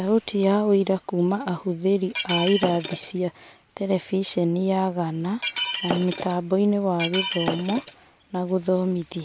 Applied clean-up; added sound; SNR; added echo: none; Shatter; 7 dB; none.